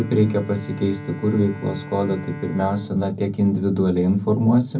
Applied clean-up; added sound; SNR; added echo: none; Bowed string instrument; 17 dB; reverberation time 0.4 s.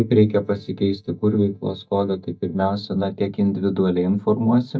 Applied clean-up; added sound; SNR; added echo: neural mask model DeepFilterNet 3.